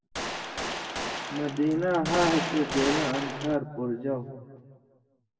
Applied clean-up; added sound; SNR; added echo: none; Gunshot, gunfire; 3 dB; reverberation time 1.3 s.